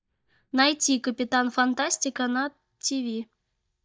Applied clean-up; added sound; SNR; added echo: neural mask model DeepFilterNet 3.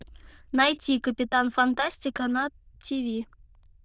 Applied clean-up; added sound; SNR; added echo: neural diffusion model UNIVERSE++.